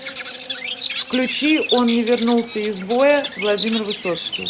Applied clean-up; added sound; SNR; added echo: none; Bird vocalization, bird call, bird song; 8 dB; none.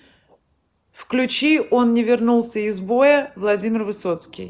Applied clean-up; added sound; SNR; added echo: none; none; none; none.